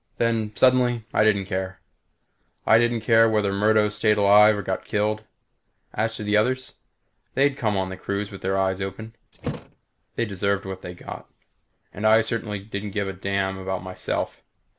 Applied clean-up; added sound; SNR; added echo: none; Thump, thud; 13 dB; none.